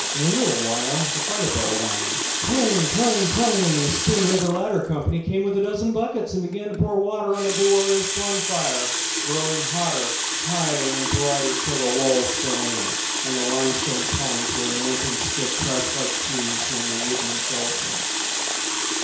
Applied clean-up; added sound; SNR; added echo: none; Water tap, faucet; 0 dB; reverberation time 0.6 s.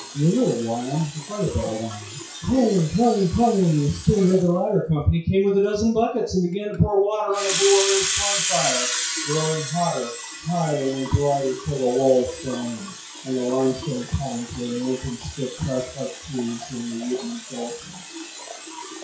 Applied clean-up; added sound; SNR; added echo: classical method WPE with log-MMSE.